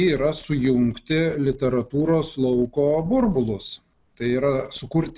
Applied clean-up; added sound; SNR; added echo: none; none; none; none.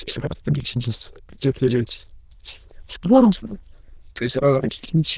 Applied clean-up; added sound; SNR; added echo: neural diffusion model UNIVERSE++.